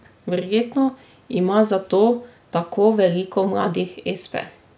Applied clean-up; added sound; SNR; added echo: none; none; none; none.